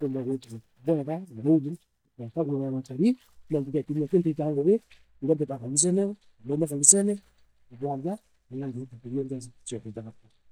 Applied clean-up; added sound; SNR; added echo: neural mask model DeepFilterNet 3.